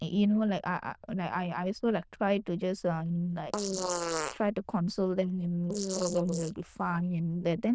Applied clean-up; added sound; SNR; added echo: neural diffusion model UNIVERSE++.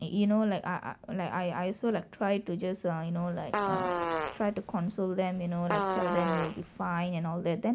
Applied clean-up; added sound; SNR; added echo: none; Fart; 2 dB; none.